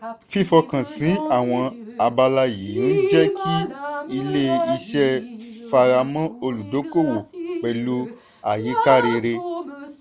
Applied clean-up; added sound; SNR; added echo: none; Drip; 5 dB; none.